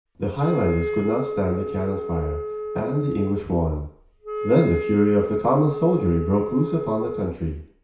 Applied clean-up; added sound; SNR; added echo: none; Wind instrument, woodwind instrument; 7 dB; reverberation time 0.6 s.